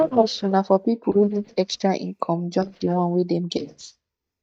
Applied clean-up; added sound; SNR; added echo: neural mask model DeepFilterNet 3.